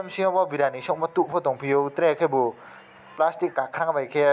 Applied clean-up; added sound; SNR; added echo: none; none; none; none.